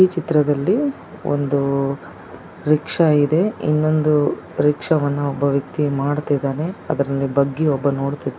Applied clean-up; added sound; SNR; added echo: none; none; none; none.